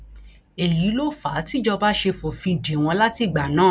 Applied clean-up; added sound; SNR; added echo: none; none; none; none.